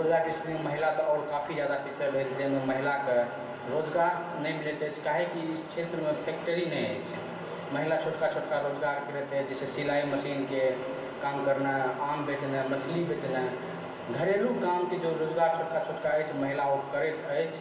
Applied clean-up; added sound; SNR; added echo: none; none; none; reverberation time 0.3 s.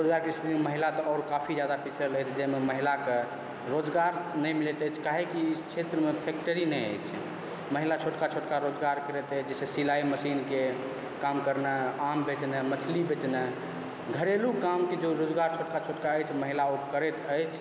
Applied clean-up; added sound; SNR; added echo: none; none; none; none.